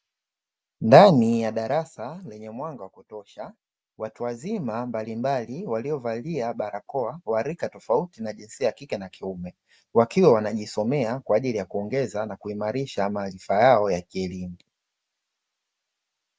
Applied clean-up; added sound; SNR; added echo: none; none; none; none.